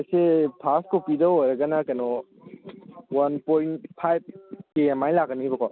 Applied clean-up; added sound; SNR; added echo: none; none; none; none.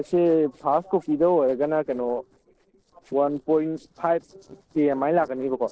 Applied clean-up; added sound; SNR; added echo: neural separator model SepFormer DNS4.